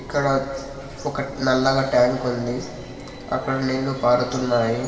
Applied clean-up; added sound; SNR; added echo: none; Subway, metro, underground; 17 dB; reverberation time 2.2 s.